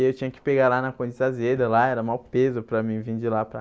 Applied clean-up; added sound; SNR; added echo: none; none; none; none.